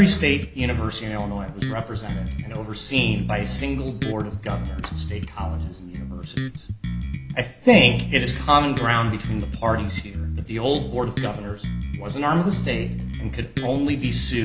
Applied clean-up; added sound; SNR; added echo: none; Bass guitar; 5 dB; none.